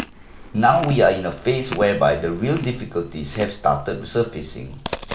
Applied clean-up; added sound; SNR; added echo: none; Chewing, mastication; 13 dB; none.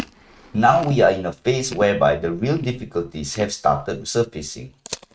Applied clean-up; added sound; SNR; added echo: neural mask model RNNoise.